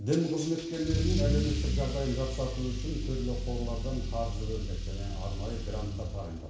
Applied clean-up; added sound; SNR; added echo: none; Engine starting / Accelerating, revving, vroom / Car; -1 dB; reverberation time 0.7 s.